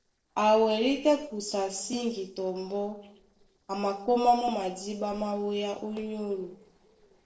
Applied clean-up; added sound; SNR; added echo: neural separator model SepFormer DNS4.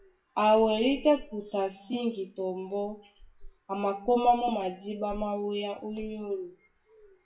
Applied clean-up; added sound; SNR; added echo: classical method WPE with log-MMSE.